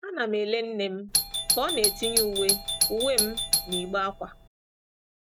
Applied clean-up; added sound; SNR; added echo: none; Doorbell; -3 dB; none.